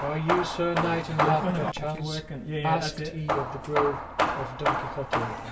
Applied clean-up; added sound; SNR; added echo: none; Hammer / Wood; -1 dB; reverberation time 0.1 s.